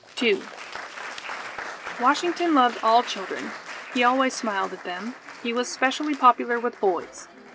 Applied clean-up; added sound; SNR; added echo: none; Applause; 13 dB; none.